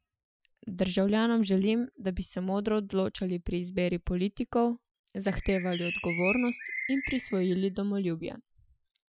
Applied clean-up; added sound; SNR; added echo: classical method Wiener filter.